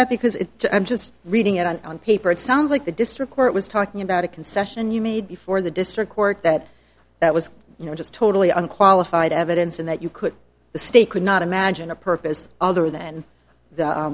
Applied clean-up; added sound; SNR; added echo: none; none; none; none.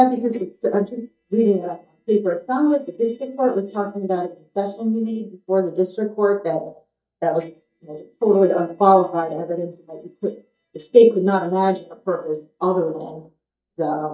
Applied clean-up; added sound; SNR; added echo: neural mask model DeepFilterNet 3.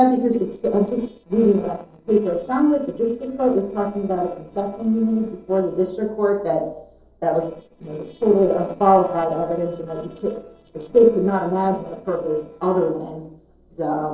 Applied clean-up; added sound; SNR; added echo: neural separator model SepFormer DNS4.